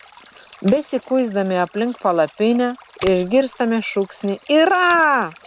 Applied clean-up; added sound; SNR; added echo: none; Packing tape, duct tape + Stream; 20 dB; none.